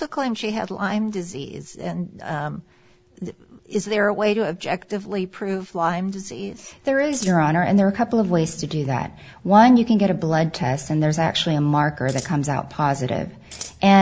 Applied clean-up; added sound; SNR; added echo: none; Scissors; 15 dB; none.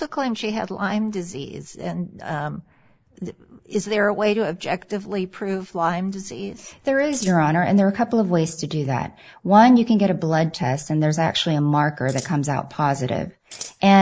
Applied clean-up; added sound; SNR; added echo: neural mask model Resemble Enhance denoiser.